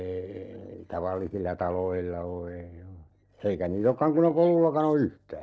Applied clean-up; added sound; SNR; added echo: neural separator model SepFormer DNS4.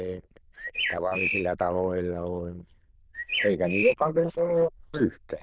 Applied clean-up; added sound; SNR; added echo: neural diffusion model UNIVERSE++.